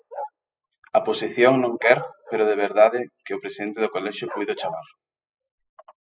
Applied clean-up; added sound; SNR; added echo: classical method spectral subtraction.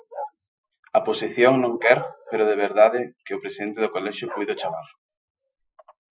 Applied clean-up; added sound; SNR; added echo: classical method Wiener filter.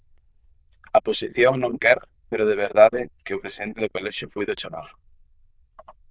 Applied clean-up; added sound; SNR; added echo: neural diffusion model UNIVERSE++.